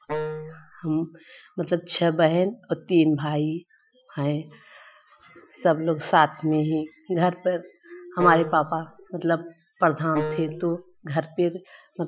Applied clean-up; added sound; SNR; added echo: classical method Wiener filter.